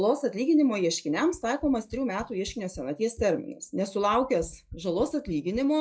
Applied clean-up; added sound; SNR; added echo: classical method log-MMSE.